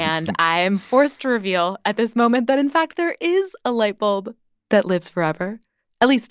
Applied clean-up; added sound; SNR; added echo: none; none; none; none.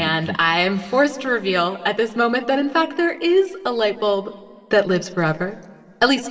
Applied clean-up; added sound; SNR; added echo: none; none; none; reverberation time 1.8 s.